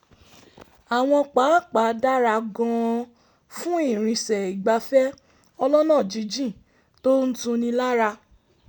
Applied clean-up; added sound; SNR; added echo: none; none; none; none.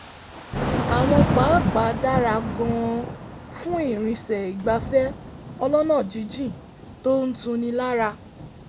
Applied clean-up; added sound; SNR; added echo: none; Thunder / Rain; 3 dB; none.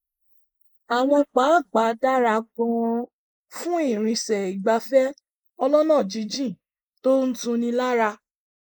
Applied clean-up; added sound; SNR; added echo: neural mask model Resemble Enhance denoiser.